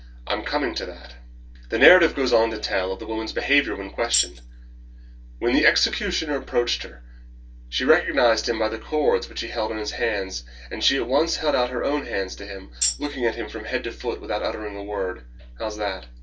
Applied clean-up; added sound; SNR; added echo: none; Tambourine; 2 dB; reverberation time 0.1 s.